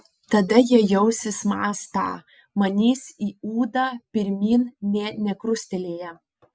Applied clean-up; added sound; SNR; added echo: none; none; none; none.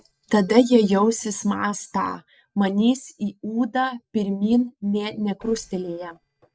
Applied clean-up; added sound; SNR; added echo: neural separator model SepFormer DNS4.